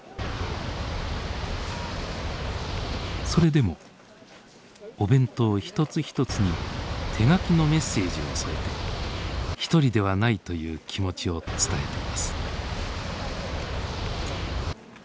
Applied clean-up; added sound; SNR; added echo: none; Boat, Water vehicle; 2 dB; none.